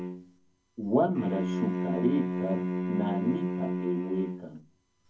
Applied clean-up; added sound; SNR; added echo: none; Bowed string instrument; 1 dB; reverberation time 0.3 s.